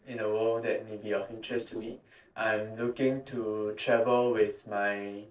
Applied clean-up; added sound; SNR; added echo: neural separator model SepFormer DNS4.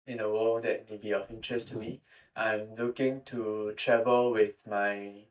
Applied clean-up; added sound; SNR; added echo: neural mask model DeepFilterNet 3.